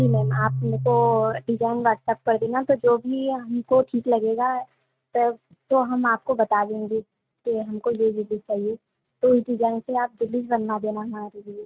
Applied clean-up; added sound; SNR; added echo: neural mask model RNNoise.